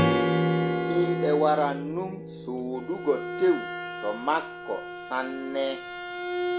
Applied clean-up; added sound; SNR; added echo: none; Strum + Bowed string instrument; 1 dB; none.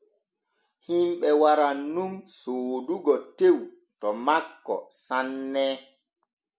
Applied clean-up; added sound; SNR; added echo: none; none; none; none.